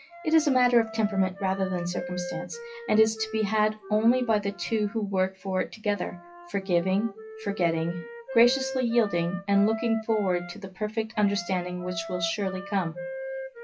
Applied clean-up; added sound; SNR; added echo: classical method WPE with log-MMSE.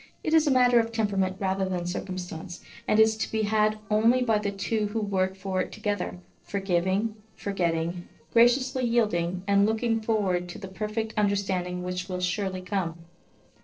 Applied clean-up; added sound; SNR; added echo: neural separator model SepFormer DNS4.